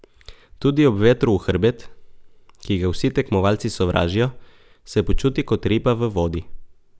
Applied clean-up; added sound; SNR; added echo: none; none; none; none.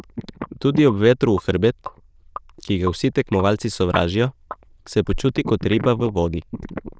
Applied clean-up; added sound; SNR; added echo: neural diffusion model UNIVERSE++.